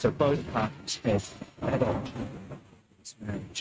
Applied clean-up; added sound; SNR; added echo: neural mask model RNNoise.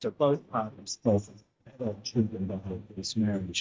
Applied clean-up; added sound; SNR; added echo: neural mask model DeepFilterNet 3.